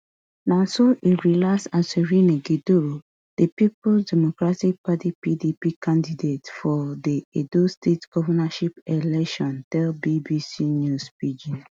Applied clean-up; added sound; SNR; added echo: none; none; none; none.